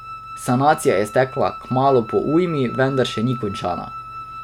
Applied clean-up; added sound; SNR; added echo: none; Wind instrument, woodwind instrument; 14 dB; none.